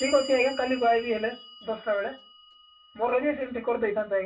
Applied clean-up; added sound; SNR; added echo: none; Clock; 17 dB; reverberation time 0.2 s.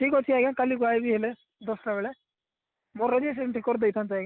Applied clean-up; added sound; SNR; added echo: none; none; none; none.